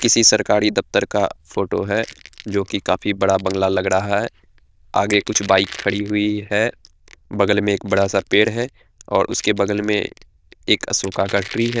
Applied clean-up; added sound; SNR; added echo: neural diffusion model UNIVERSE++.